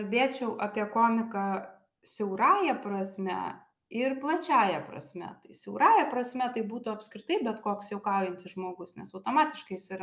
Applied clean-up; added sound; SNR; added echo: none; none; none; none.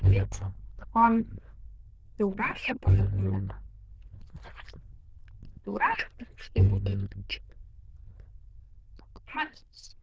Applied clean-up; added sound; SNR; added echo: neural diffusion model UNIVERSE++.